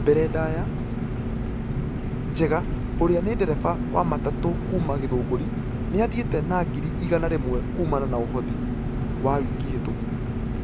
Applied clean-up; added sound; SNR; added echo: none; Engine; 0 dB; none.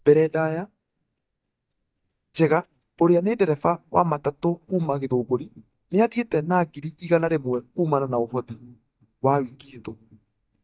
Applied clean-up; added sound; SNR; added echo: neural mask model DeepFilterNet 3.